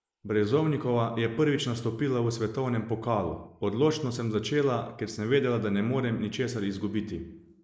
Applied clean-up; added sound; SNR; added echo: neural mask model Resemble Enhance denoiser.